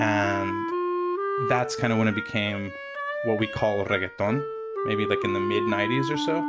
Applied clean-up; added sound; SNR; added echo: none; Wind instrument, woodwind instrument; 2 dB; none.